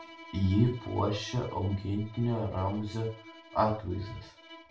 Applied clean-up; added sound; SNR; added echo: none; Bowed string instrument; 19 dB; reverberation time 0.3 s.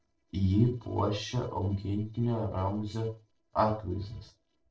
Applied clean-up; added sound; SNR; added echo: neural separator model SepFormer DNS4.